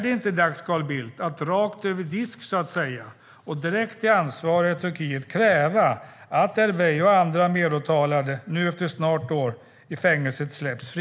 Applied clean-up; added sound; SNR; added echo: none; none; none; none.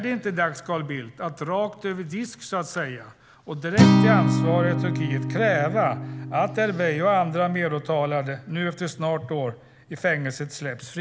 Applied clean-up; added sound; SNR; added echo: none; Acoustic guitar; 1 dB; none.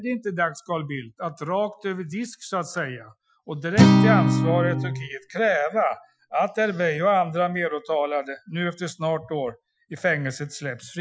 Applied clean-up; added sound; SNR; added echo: classical method Wiener filter.